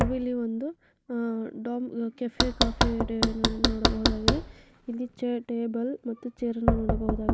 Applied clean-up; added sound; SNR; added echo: none; Knock; -2 dB; none.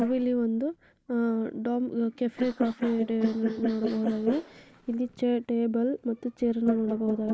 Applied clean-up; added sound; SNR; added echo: neural mask model Resemble Enhance denoiser.